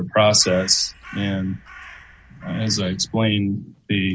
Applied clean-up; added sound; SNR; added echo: none; Crow; 19 dB; none.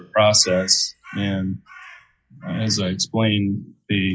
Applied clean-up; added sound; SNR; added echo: classical method log-MMSE.